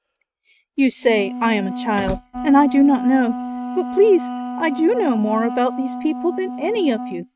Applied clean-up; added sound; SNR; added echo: neural mask model RNNoise.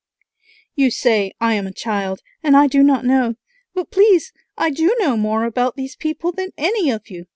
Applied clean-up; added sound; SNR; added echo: none; none; none; none.